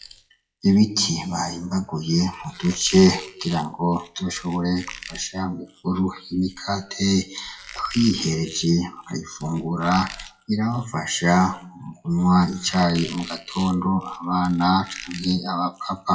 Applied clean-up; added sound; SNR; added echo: classical method WPE with log-MMSE.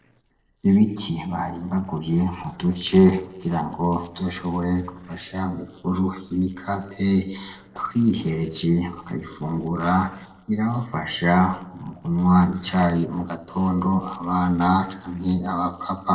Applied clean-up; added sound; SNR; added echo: neural separator model SepFormer DNS4.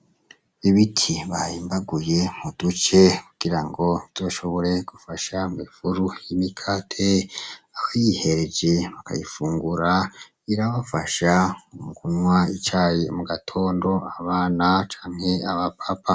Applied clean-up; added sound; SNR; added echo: none; none; none; none.